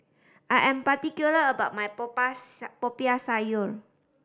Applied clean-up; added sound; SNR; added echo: none; none; none; none.